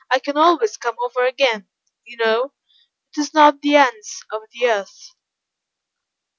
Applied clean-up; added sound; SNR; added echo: none; none; none; none.